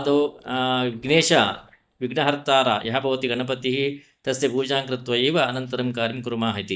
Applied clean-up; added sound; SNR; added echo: neural mask model DeepFilterNet 3.